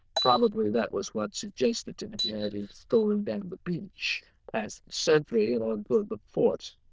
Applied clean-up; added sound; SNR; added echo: neural diffusion model UNIVERSE++.